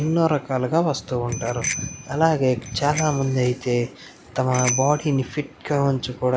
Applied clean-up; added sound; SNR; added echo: none; Bicycle bell; 13 dB; none.